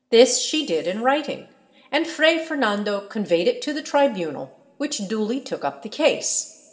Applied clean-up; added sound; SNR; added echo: none; none; none; reverberation time 0.7 s.